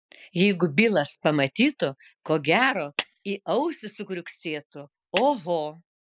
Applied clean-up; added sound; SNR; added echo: classical method spectral subtraction.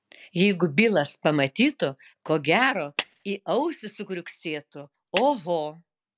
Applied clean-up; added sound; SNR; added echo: none; Clapping; 11 dB; none.